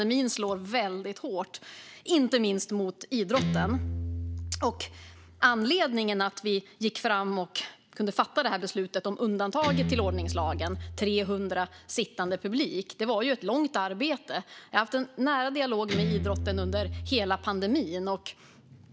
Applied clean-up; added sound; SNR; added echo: none; Guitar; 8 dB; none.